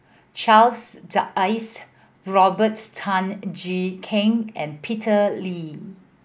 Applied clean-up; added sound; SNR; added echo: none; none; none; none.